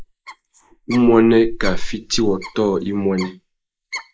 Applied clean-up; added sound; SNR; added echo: neural mask model Resemble Enhance denoiser.